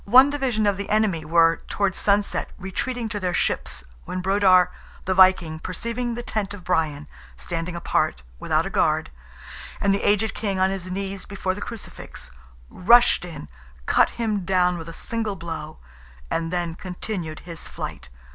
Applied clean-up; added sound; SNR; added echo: none; none; none; none.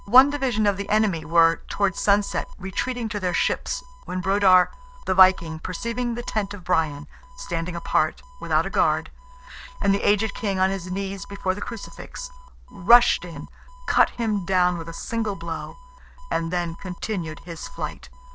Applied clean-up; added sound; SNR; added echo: neural separator model SepFormer DNS4.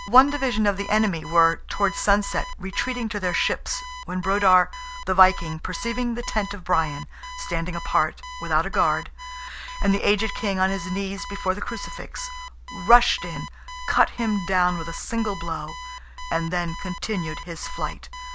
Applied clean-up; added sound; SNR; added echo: none; Alarm; 14 dB; none.